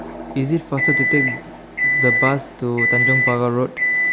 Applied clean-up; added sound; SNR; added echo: none; Microwave oven; -2 dB; none.